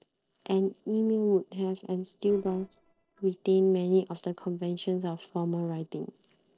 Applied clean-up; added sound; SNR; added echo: neural separator model SepFormer DNS4.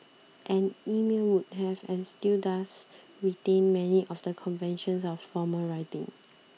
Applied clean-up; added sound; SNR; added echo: none; none; none; none.